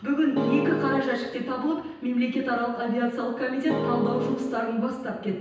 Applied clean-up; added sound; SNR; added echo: none; Keyboard (musical); 3 dB; reverberation time 0.9 s.